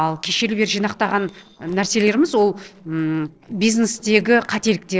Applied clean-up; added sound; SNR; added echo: neural separator model SepFormer DNS4.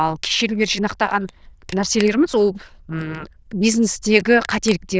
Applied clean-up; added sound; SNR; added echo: neural diffusion model UNIVERSE++.